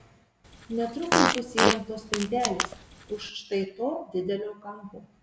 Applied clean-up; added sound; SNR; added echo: none; Fart; -3 dB; none.